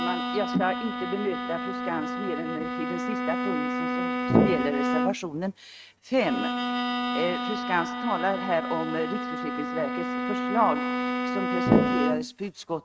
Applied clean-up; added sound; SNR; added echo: neural mask model RNNoise.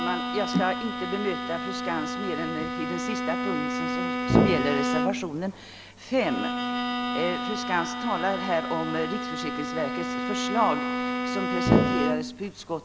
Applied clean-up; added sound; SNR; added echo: none; Brass instrument + Bowed string instrument; -2 dB; none.